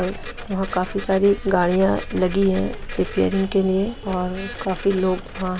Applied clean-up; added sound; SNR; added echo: none; Printer; 17 dB; none.